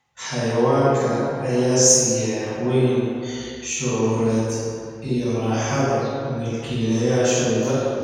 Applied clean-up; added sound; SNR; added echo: none; none; none; reverberation time 2.1 s.